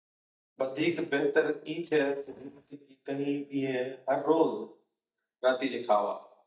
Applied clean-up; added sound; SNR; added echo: neural mask model DeepFilterNet 3.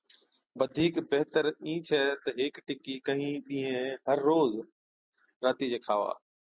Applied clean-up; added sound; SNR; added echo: none; none; none; none.